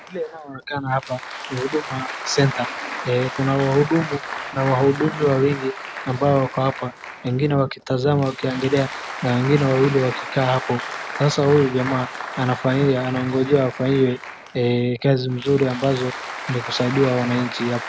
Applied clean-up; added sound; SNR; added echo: none; Applause; 11 dB; none.